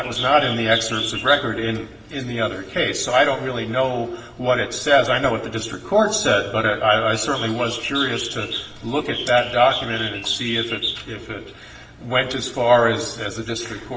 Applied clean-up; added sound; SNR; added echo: none; Bird; 12 dB; reverberation time 0.8 s.